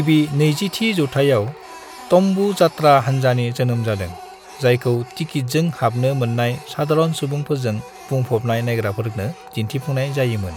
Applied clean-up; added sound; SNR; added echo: none; Printer; 19 dB; none.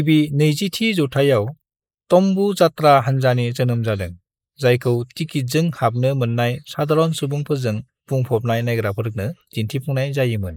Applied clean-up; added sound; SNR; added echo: neural mask model Resemble Enhance denoiser.